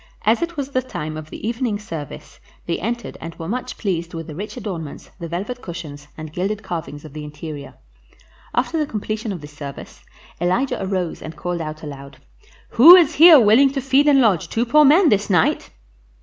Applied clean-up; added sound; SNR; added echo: none; none; none; none.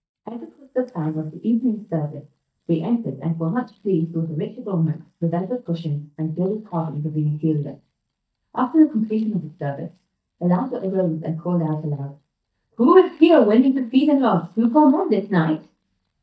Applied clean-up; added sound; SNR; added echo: neural mask model DeepFilterNet 3.